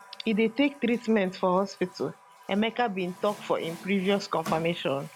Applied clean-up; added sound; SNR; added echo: none; Water tap, faucet; 18 dB; none.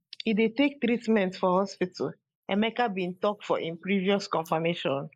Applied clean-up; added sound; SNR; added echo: neural mask model Resemble Enhance denoiser.